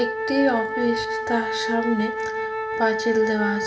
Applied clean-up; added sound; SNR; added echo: none; Wind instrument, woodwind instrument; 2 dB; reverberation time 0.9 s.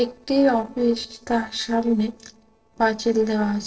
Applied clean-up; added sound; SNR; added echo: neural separator model SepFormer DNS4.